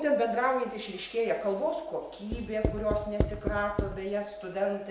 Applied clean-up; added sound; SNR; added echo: none; Writing; 2 dB; none.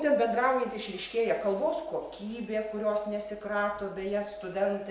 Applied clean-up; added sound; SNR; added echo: none; none; none; none.